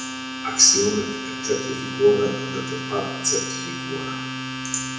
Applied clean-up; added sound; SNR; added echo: none; Domestic sounds, home sounds; 7 dB; reverberation time 0.9 s.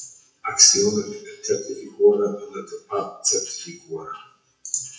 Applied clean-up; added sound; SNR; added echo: classical method WPE with log-MMSE.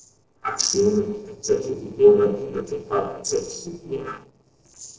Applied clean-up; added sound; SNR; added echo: neural separator model SepFormer DNS4.